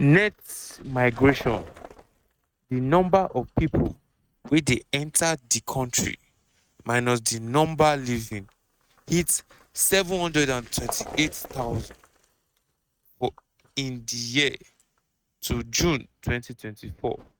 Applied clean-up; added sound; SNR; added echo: neural mask model RNNoise.